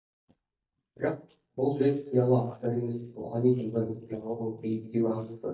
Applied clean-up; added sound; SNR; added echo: neural mask model DeepFilterNet 3.